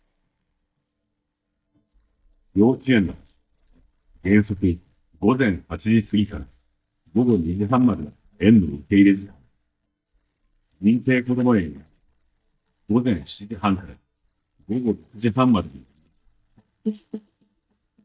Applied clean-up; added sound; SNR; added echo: neural mask model DeepFilterNet 3.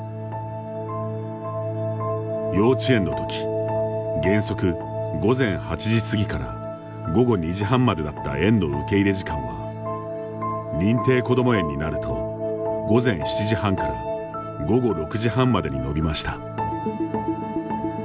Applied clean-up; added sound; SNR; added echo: none; none; none; none.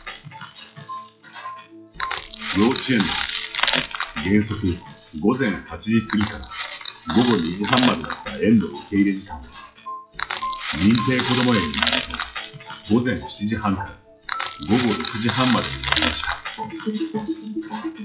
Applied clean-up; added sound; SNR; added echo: classical method WPE with log-MMSE.